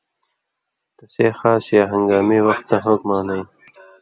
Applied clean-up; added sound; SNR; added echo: none; none; none; none.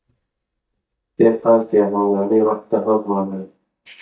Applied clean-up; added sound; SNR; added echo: neural mask model DeepFilterNet 3.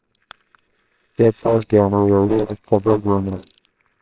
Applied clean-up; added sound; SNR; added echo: neural separator model SepFormer WHAMR!.